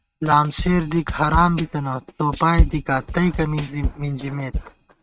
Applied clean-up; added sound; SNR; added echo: neural mask model RNNoise.